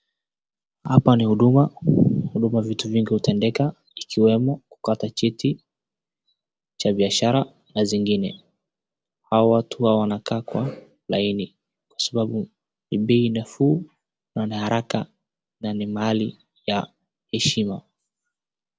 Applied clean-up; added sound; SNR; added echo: none; none; none; none.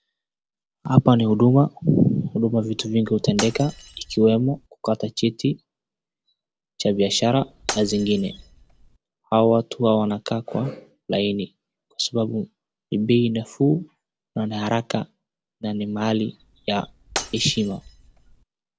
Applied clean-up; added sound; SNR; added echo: none; Shatter; 14 dB; none.